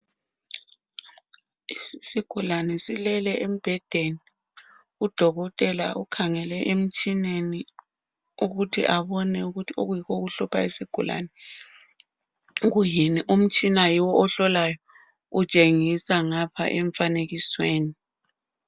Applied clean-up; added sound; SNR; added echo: none; none; none; none.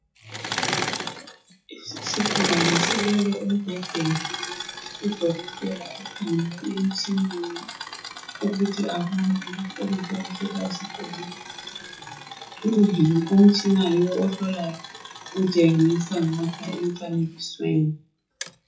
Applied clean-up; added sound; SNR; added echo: classical method WPE with log-MMSE.